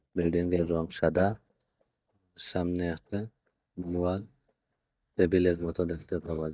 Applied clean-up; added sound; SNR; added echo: neural mask model DeepFilterNet 3.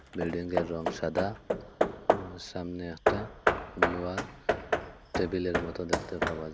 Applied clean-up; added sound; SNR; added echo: none; Hammer / Wood; -4 dB; none.